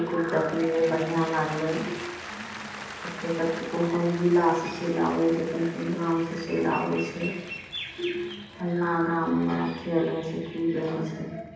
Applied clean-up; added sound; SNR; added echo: none; Applause / Cheering; 15 dB; reverberation time 0.8 s.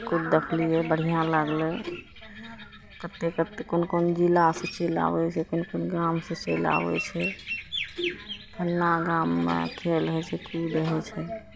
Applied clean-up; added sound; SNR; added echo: none; none; none; none.